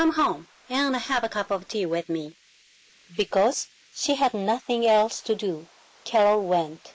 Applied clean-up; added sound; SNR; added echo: neural mask model Resemble Enhance denoiser.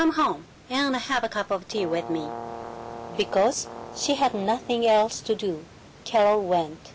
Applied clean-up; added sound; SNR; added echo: none; Brass instrument; 13 dB; none.